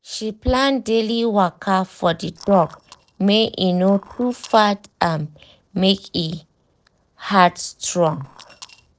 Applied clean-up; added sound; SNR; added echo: neural separator model SepFormer DNS4.